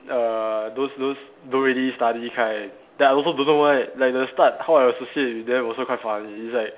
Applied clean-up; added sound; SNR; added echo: none; none; none; none.